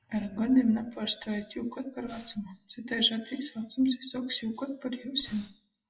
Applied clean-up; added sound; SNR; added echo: classical method WPE with log-MMSE.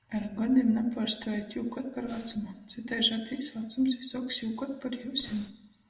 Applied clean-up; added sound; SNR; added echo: none; Breathing; 19 dB; reverberation time 0.7 s.